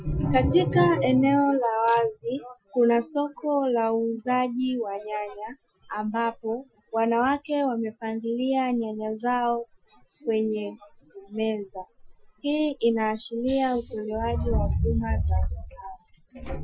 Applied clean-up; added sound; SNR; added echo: classical method Wiener filter.